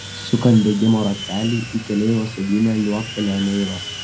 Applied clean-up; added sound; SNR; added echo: none; Sawing; 13 dB; reverberation time 0.2 s.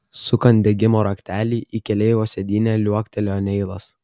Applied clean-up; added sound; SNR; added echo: none; none; none; none.